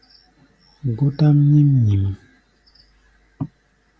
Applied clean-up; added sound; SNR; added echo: none; none; none; none.